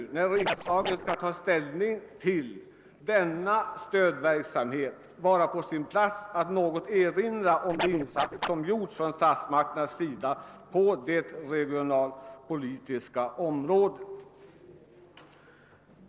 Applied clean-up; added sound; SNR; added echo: neural separator model SepFormer DNS4.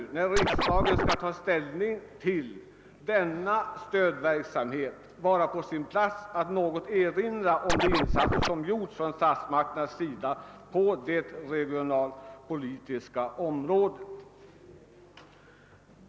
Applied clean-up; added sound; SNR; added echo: none; Scratching (performance technique); -4 dB; none.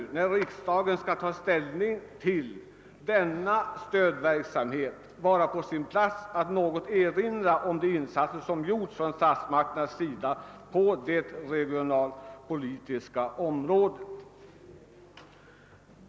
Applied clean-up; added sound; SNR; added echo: none; none; none; none.